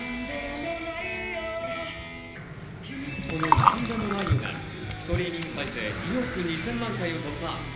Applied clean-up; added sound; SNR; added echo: none; Gurgling; 0 dB; reverberation time 0.8 s.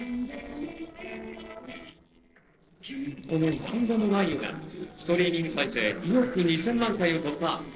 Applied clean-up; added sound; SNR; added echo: neural separator model SepFormer DNS4.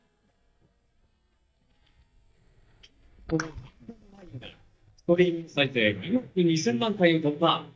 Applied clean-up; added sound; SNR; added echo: neural mask model DeepFilterNet 3.